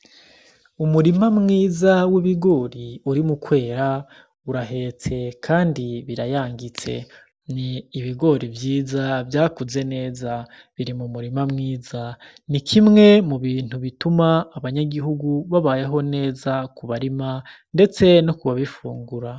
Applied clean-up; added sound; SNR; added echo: none; none; none; none.